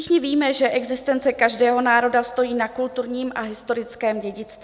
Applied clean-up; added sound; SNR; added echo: none; none; none; none.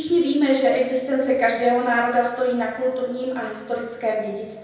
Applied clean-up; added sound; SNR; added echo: none; none; none; reverberation time 0.9 s.